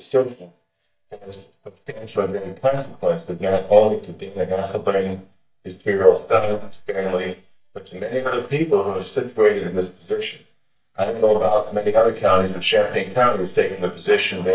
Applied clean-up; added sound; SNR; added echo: neural mask model DeepFilterNet 3.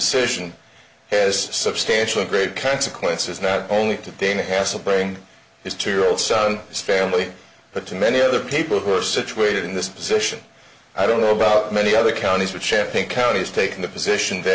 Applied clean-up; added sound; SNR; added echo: none; none; none; none.